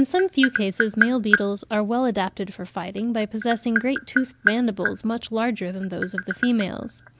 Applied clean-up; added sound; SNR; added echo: none; Tap; 5 dB; none.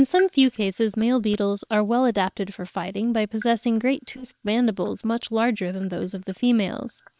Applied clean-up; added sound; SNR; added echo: neural separator model SepFormer WHAM!.